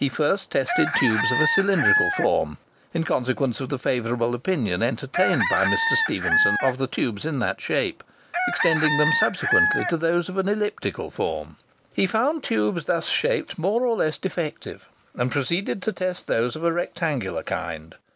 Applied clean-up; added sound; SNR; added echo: none; Chicken, rooster; 1 dB; none.